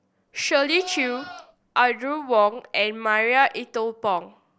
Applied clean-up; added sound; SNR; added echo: none; Livestock, farm animals, working animals; 17 dB; none.